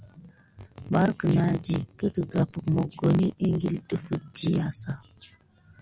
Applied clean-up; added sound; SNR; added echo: none; none; none; none.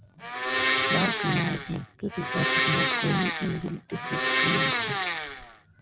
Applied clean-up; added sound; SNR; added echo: none; Domestic sounds, home sounds; -4 dB; none.